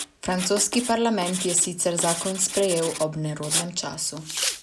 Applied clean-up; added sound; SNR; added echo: none; Writing; 5 dB; none.